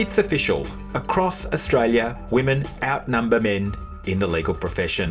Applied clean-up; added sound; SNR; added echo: none; Electric guitar; 20 dB; reverberation time 0.2 s.